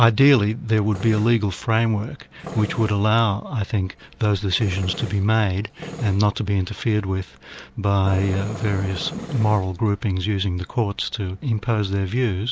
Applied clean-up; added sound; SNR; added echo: none; Tools; 17 dB; none.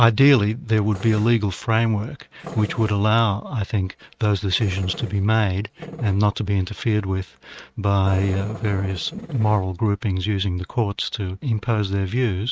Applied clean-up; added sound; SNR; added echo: neural mask model RNNoise.